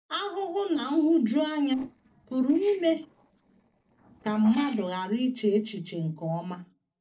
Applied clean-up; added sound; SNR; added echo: neural separator model SepFormer DNS4.